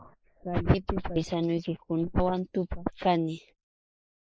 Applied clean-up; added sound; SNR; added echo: neural mask model Resemble Enhance denoiser.